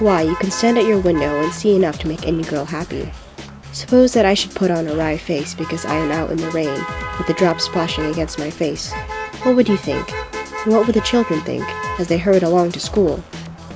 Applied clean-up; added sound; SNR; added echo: none; Motor vehicle (road) + Drum kit; 11 dB; none.